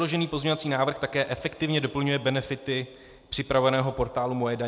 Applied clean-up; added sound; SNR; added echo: none; none; none; none.